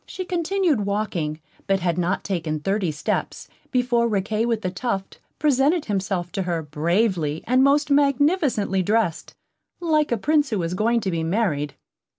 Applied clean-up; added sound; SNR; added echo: none; none; none; none.